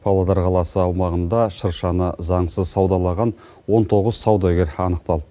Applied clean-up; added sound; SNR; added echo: none; none; none; none.